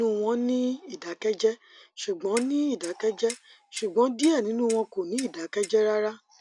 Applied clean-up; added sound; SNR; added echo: none; Clock; 16 dB; none.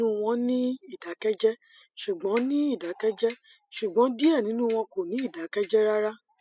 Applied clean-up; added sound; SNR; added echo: classical method spectral subtraction.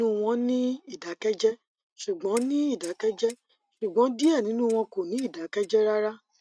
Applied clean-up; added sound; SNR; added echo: neural mask model RNNoise.